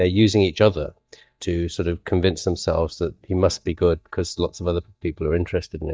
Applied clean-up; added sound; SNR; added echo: neural mask model DeepFilterNet 3.